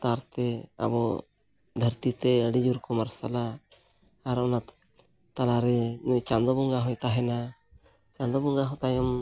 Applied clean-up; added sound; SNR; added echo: none; none; none; none.